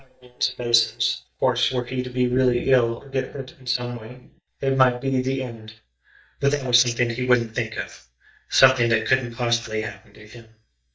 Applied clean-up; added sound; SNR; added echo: neural mask model DeepFilterNet 3.